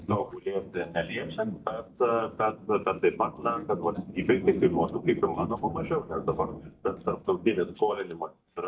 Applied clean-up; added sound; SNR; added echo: neural mask model DeepFilterNet 3.